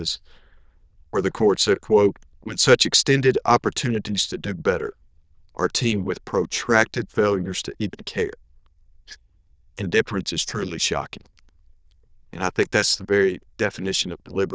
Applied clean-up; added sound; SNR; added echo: neural diffusion model UNIVERSE++.